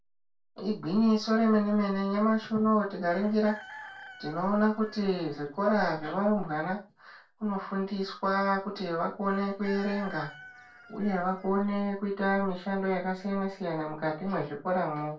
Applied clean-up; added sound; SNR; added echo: none; Chicken, rooster; 19 dB; reverberation time 0.2 s.